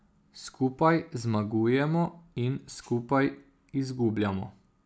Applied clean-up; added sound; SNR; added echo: none; none; none; none.